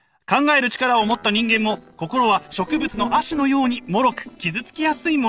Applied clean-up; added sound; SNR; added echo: neural separator model SepFormer DNS4.